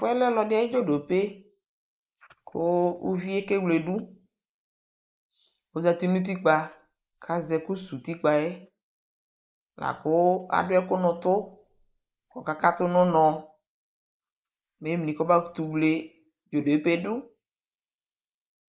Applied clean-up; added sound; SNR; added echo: neural mask model Resemble Enhance denoiser.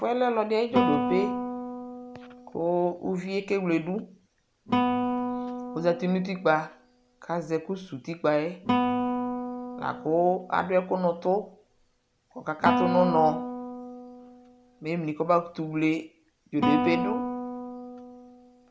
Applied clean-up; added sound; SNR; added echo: none; Guitar; 3 dB; none.